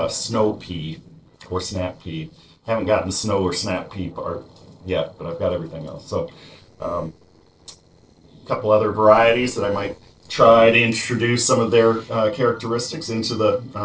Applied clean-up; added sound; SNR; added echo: neural separator model SepFormer DNS4.